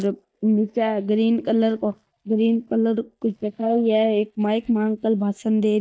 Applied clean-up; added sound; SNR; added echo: neural mask model DeepFilterNet 3.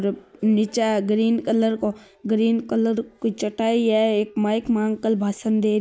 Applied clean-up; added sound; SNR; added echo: none; none; none; none.